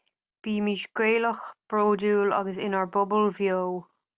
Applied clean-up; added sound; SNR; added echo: none; none; none; none.